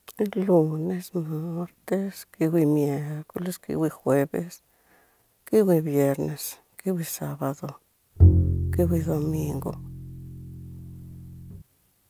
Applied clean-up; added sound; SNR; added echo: none; Bowed string instrument; -2 dB; none.